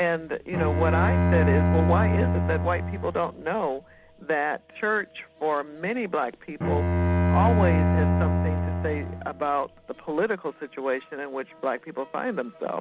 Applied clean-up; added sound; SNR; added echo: none; Bowed string instrument; -4 dB; none.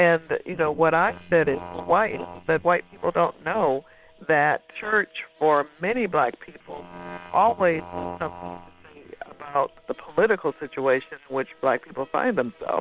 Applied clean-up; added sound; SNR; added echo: neural separator model SepFormer WHAM!.